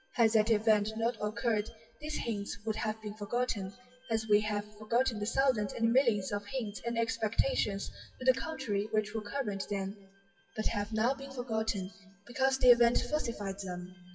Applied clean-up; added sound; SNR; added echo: classical method WPE with log-MMSE.